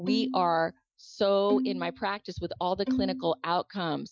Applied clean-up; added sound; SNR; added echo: classical method Wiener filter.